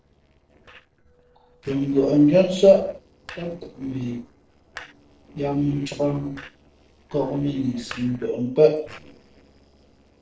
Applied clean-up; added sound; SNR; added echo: neural separator model SepFormer DNS4.